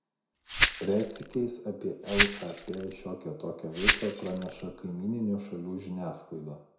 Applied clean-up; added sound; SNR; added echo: none; Glass; -5 dB; reverberation time 0.6 s.